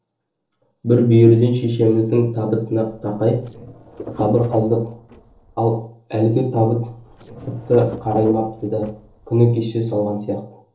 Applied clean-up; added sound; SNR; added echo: neural separator model SepFormer DNS4.